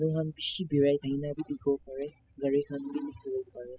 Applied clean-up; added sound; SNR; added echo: classical method spectral subtraction.